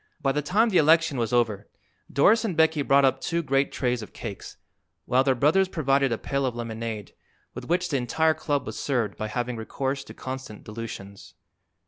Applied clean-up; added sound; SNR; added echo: none; none; none; none.